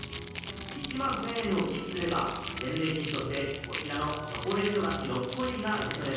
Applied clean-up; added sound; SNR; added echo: none; Crackle; -1 dB; reverberation time 1.3 s.